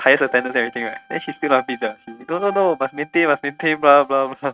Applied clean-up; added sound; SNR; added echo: neural mask model RNNoise.